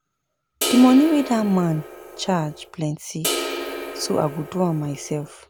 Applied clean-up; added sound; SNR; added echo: none; Crash cymbal; 8 dB; none.